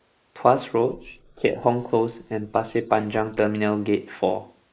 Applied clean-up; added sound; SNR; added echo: neural mask model Resemble Enhance denoiser.